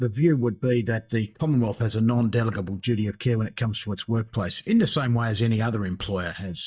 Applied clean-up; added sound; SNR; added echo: neural mask model DeepFilterNet 3.